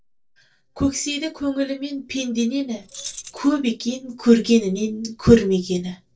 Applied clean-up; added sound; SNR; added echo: neural separator model SepFormer DNS4.